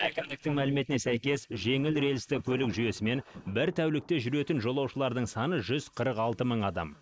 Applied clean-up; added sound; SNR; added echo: neural mask model Resemble Enhance denoiser.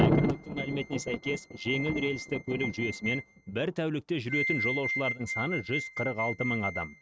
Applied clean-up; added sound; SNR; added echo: neural mask model RNNoise.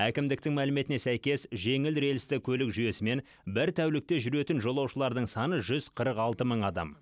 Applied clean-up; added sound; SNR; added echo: none; none; none; none.